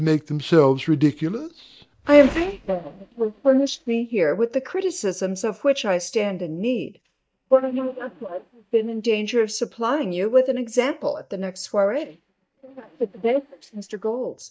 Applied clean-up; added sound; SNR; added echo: neural mask model DeepFilterNet 3.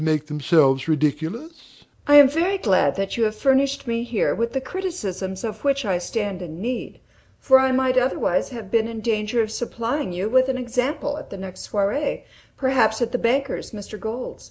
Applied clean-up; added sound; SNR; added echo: none; none; none; none.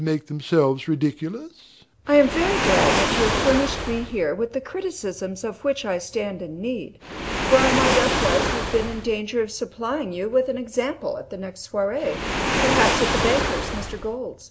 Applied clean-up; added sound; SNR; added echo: none; Waves, surf; 3 dB; none.